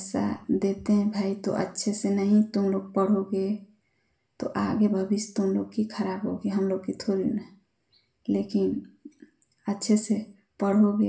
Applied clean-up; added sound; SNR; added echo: none; none; none; reverberation time 0.4 s.